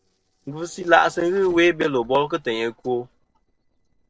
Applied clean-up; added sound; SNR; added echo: neural separator model SepFormer DNS4.